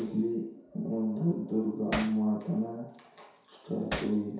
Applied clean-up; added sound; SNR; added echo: none; Hammer; 12 dB; reverberation time 0.7 s.